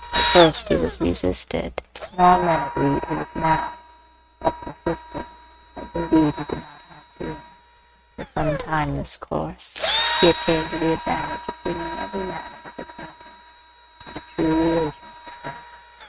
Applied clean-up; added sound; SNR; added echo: neural mask model RNNoise.